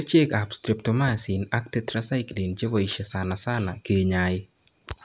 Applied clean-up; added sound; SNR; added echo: none; none; none; none.